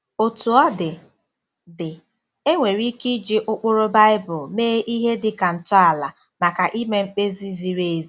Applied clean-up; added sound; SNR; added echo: none; none; none; none.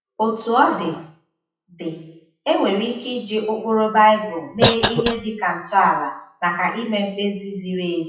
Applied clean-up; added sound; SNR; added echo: classical method WPE with log-MMSE.